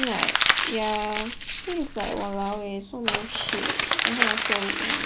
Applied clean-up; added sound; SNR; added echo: none; Crumpling, crinkling; -4 dB; none.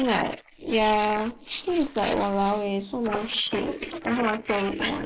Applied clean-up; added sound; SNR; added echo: neural mask model Resemble Enhance denoiser.